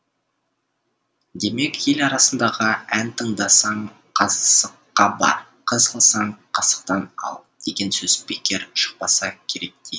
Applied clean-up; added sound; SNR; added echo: none; none; none; none.